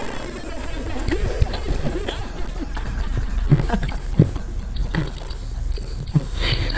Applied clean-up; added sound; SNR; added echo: neural mask model DeepFilterNet 3.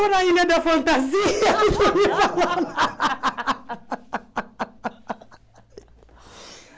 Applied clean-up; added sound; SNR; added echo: none; none; none; none.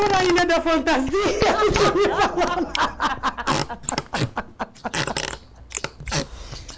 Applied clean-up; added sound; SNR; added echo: neural mask model Resemble Enhance denoiser.